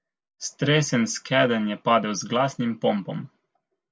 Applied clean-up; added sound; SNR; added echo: none; none; none; none.